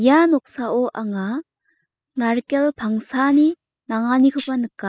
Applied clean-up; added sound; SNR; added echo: classical method spectral subtraction.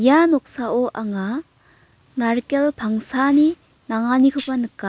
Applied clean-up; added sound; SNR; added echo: none; Tambourine; 0 dB; none.